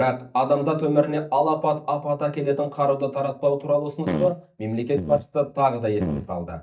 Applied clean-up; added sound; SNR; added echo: neural mask model DeepFilterNet 3.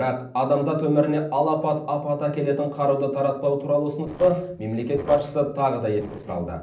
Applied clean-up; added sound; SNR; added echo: neural separator model SepFormer DNS4.